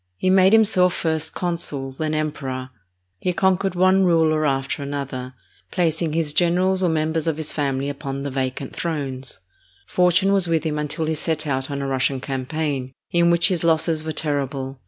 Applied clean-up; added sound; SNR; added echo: none; none; none; none.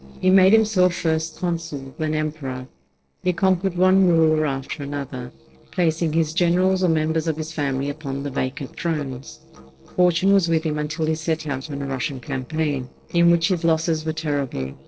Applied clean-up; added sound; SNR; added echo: neural separator model SepFormer DNS4.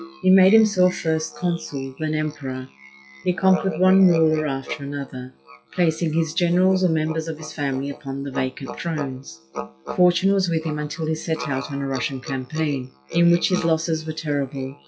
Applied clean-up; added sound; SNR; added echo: classical method WPE with log-MMSE.